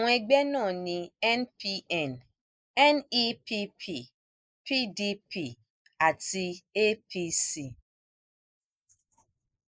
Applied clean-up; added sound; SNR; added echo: neural mask model Resemble Enhance denoiser.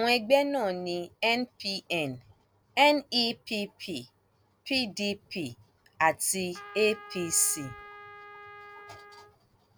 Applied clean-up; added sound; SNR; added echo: none; Trumpet; 18 dB; none.